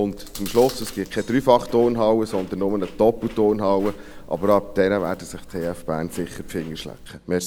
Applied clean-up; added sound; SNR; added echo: none; Chewing, mastication; 17 dB; none.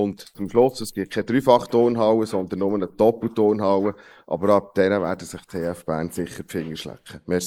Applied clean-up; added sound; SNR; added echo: neural mask model Resemble Enhance denoiser.